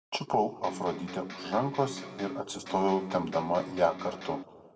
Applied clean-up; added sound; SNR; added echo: none; Electric guitar; 11 dB; reverberation time 1.2 s.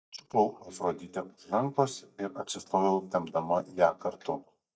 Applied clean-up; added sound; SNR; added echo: neural mask model DeepFilterNet 3.